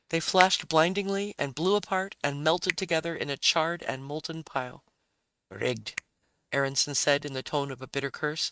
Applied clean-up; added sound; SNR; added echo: neural mask model RNNoise.